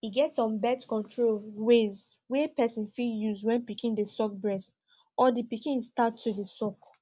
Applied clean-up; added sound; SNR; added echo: none; none; none; none.